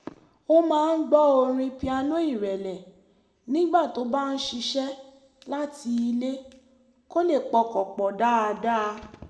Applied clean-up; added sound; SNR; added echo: none; none; none; reverberation time 0.8 s.